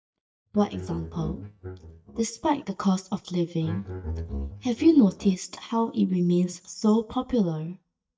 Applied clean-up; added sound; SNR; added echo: neural mask model DeepFilterNet 3.